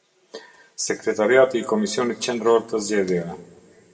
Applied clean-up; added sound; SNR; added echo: none; none; none; reverberation time 1.5 s.